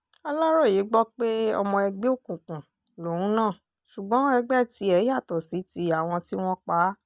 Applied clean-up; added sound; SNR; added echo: none; none; none; none.